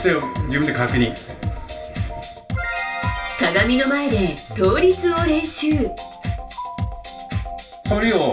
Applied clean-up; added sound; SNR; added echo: none; Marimba, xylophone; 18 dB; reverberation time 0.2 s.